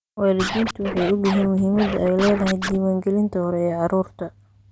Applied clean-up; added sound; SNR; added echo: none; Scratching (performance technique); 8 dB; none.